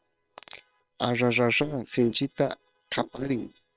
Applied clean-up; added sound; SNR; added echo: neural separator model SepFormer WHAM!.